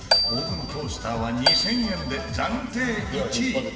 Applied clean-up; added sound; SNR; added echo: none; Marimba, xylophone; -1 dB; reverberation time 2.4 s.